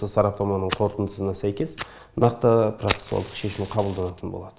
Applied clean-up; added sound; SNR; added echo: none; Fire; 14 dB; none.